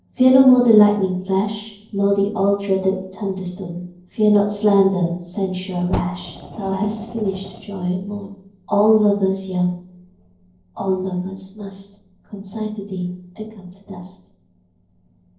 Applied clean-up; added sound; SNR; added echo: neural separator model SepFormer DNS4.